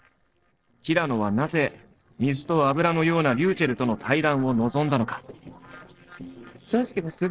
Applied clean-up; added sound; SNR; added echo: neural separator model SepFormer DNS4.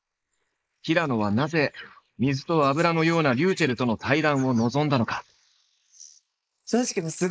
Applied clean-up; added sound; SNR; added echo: neural mask model Resemble Enhance denoiser.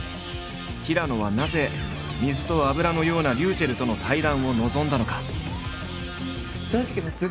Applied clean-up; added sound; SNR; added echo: none; none; none; none.